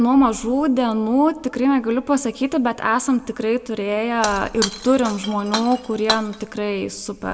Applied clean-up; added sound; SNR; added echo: none; Shatter; 9 dB; reverberation time 1.0 s.